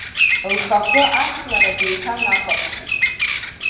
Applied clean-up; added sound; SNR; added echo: none; Bird vocalization, bird call, bird song; -4 dB; reverberation time 1.3 s.